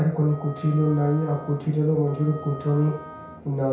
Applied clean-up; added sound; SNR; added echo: none; Wind instrument, woodwind instrument; 18 dB; reverberation time 0.6 s.